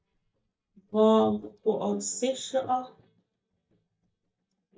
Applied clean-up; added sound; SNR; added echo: neural mask model DeepFilterNet 3.